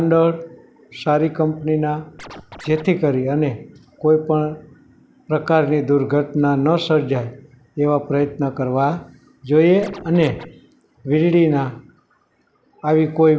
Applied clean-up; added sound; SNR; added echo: none; Scratching (performance technique); 19 dB; none.